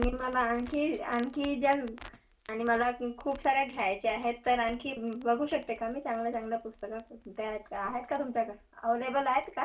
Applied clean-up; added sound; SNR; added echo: none; Crackle; 16 dB; reverberation time 0.2 s.